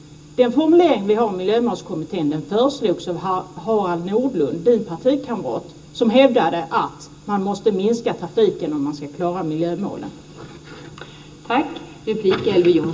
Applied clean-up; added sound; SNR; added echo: none; none; none; reverberation time 0.2 s.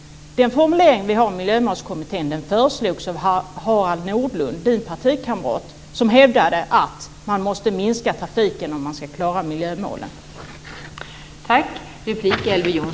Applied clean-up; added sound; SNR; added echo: none; none; none; none.